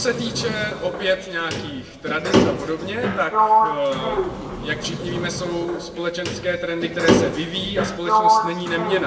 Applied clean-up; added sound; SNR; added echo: none; Sliding door; -3 dB; reverberation time 1.4 s.